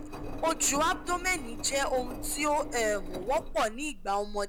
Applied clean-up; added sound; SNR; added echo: none; Engine; 8 dB; none.